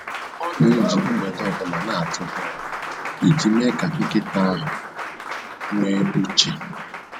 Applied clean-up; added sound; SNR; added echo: none; Applause; 8 dB; none.